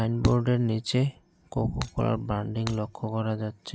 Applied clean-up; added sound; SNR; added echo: none; Shatter; 19 dB; none.